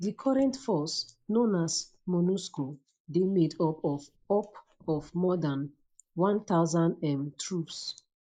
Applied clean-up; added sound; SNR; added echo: neural mask model Resemble Enhance denoiser.